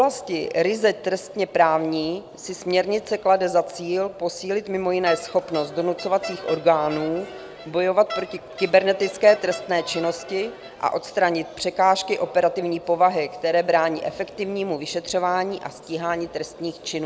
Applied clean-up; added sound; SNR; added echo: none; Crowd; 14 dB; none.